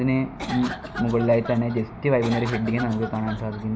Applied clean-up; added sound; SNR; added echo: none; Cough; 12 dB; none.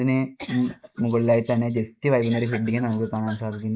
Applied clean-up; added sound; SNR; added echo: neural mask model Resemble Enhance denoiser.